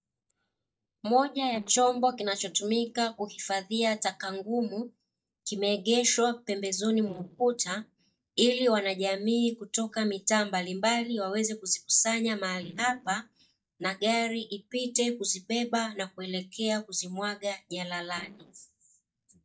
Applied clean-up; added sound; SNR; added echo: neural mask model DeepFilterNet 3.